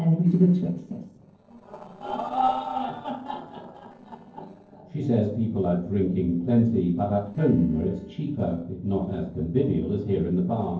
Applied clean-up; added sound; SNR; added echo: neural separator model SepFormer DNS4.